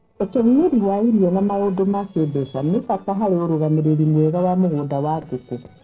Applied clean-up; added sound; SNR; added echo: neural separator model SepFormer DNS4.